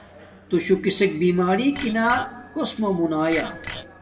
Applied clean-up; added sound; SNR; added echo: none; Bicycle bell; 9 dB; reverberation time 1.4 s.